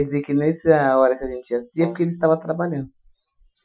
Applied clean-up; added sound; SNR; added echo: classical method Wiener filter.